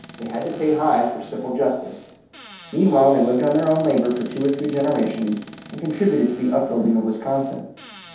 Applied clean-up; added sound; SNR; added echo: none; Squeak / Cupboard open or close; 17 dB; reverberation time 0.8 s.